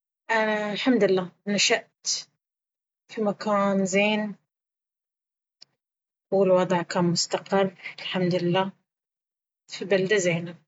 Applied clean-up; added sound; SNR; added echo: none; none; none; none.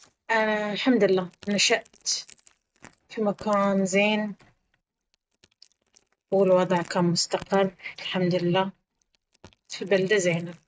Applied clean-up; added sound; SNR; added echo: neural mask model RNNoise.